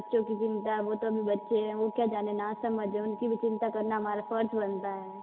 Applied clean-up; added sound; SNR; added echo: none; Alarm; 15 dB; none.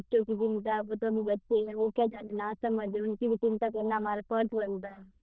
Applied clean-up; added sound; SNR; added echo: neural diffusion model UNIVERSE++.